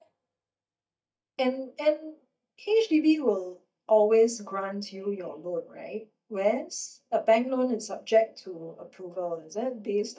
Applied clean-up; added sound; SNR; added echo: neural mask model DeepFilterNet 3.